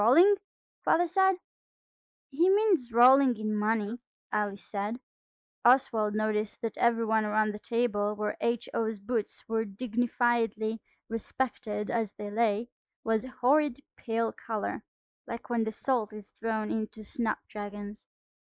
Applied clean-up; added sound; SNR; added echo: neural mask model Resemble Enhance denoiser.